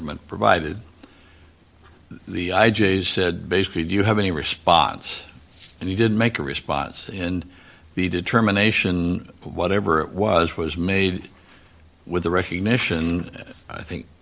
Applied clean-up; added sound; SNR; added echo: none; none; none; none.